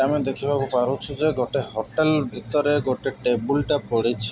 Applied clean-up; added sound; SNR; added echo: none; none; none; none.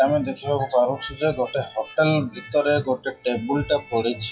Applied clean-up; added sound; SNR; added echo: classical method WPE with log-MMSE.